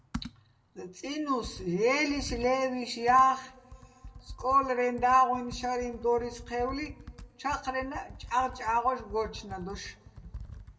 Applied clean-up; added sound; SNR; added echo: none; Computer keyboard; 16 dB; reverberation time 1.3 s.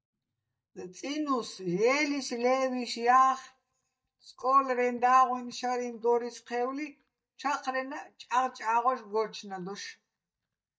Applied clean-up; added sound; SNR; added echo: neural mask model DeepFilterNet 3.